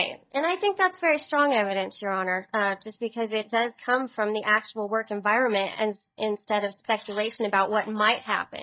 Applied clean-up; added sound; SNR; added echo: neural mask model DeepFilterNet 3.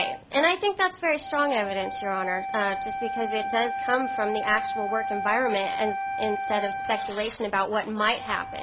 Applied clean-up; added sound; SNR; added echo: none; Wind instrument, woodwind instrument; 5 dB; none.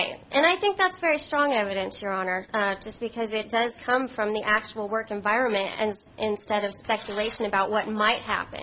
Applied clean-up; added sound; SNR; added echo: none; none; none; none.